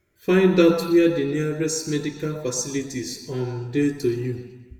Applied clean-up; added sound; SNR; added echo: none; none; none; reverberation time 1.1 s.